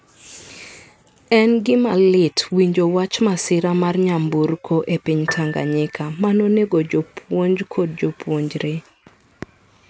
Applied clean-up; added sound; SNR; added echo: none; Piano; 12 dB; none.